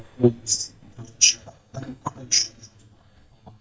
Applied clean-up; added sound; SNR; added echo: neural mask model DeepFilterNet 3.